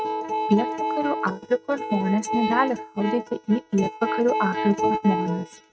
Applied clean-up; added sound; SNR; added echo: neural mask model RNNoise.